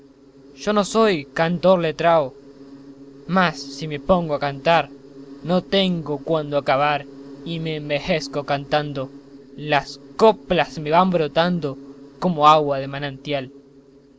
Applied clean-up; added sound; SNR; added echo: none; Insect; 20 dB; none.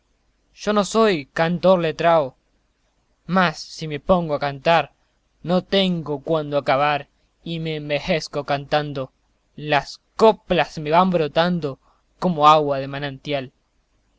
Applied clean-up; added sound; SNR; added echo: none; none; none; none.